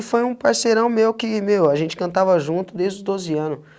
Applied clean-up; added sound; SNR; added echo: none; none; none; none.